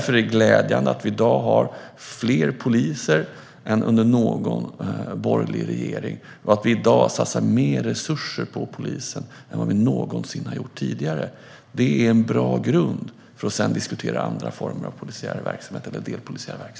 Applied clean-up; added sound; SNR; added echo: none; none; none; none.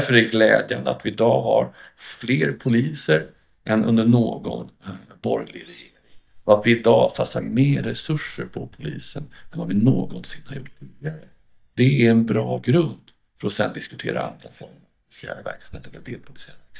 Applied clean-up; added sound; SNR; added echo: neural mask model DeepFilterNet 3.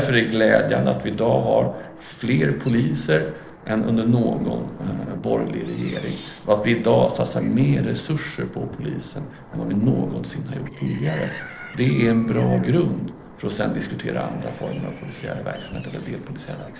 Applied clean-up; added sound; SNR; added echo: neural separator model SepFormer DNS4.